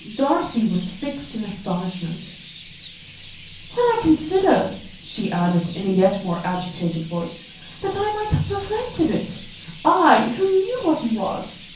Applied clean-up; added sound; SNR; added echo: none; Chirp, tweet; 19 dB; reverberation time 0.6 s.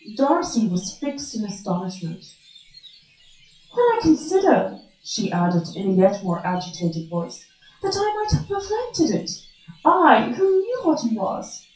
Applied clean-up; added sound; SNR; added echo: classical method WPE with log-MMSE.